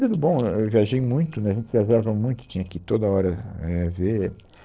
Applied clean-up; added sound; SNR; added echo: neural separator model SepFormer DNS4.